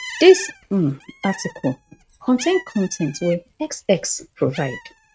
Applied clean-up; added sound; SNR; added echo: neural mask model RNNoise.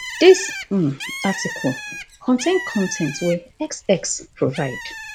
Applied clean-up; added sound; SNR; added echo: none; Bird; 12 dB; none.